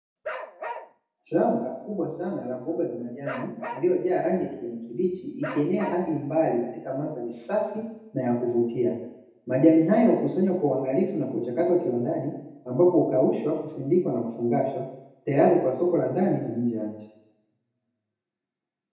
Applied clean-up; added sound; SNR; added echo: none; Bark; 12 dB; reverberation time 0.8 s.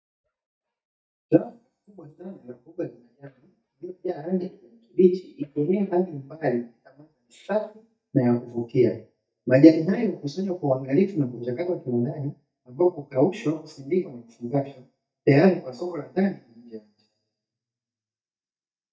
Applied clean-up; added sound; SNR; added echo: neural mask model DeepFilterNet 3.